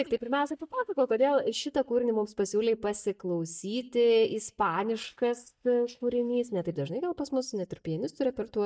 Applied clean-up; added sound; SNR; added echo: neural mask model DeepFilterNet 3.